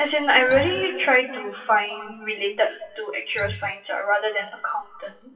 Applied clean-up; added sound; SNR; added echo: classical method WPE with log-MMSE.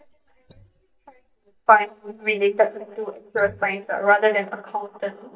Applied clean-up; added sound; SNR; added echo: neural mask model DeepFilterNet 3.